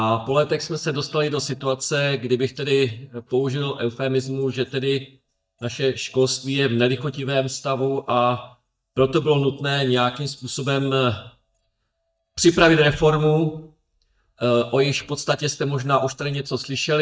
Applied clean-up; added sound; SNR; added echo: neural mask model DeepFilterNet 3.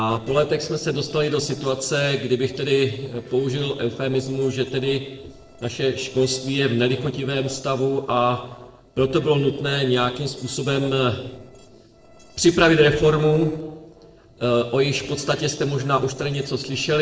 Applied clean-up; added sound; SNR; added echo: neural separator model SepFormer DNS4.